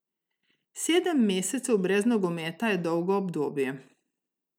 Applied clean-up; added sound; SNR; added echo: none; none; none; none.